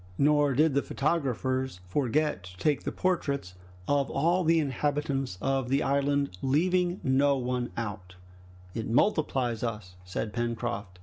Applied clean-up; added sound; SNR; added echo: none; none; none; none.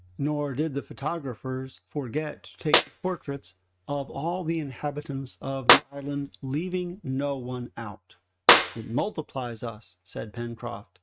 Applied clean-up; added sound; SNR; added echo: neural mask model RNNoise.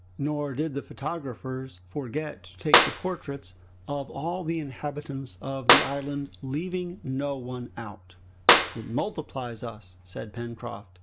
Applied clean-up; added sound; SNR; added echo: none; Clapping; -3 dB; none.